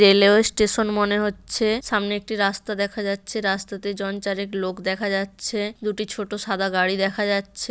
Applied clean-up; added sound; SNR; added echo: none; none; none; none.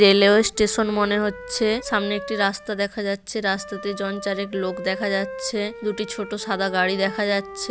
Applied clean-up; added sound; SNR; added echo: none; Wind instrument, woodwind instrument; 13 dB; none.